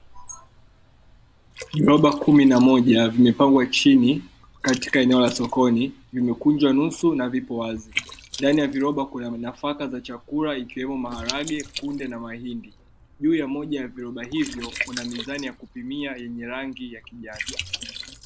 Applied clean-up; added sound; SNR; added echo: none; Liquid; 17 dB; none.